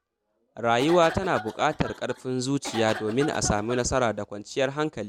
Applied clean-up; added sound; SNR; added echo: none; Cough; 12 dB; none.